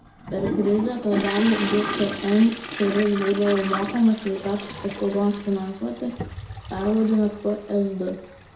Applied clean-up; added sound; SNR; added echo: none; Toilet flush; 9 dB; reverberation time 0.5 s.